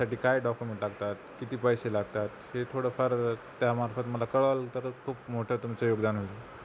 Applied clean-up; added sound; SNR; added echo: none; none; none; none.